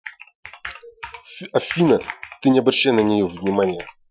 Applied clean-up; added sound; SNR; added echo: classical method Wiener filter.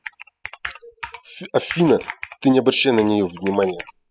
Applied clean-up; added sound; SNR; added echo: classical method spectral subtraction.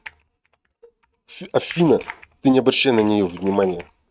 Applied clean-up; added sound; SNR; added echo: neural mask model RNNoise.